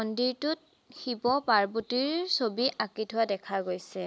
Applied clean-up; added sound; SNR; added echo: none; none; none; none.